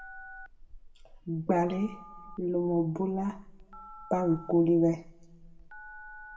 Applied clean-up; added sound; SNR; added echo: none; Telephone; 17 dB; reverberation time 0.6 s.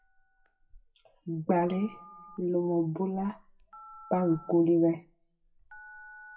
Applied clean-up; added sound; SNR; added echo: classical method WPE with log-MMSE.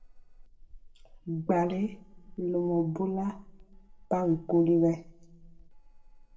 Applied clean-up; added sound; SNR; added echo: neural separator model SepFormer DNS4.